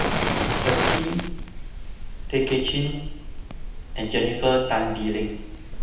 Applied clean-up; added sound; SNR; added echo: none; Fire; 1 dB; reverberation time 0.9 s.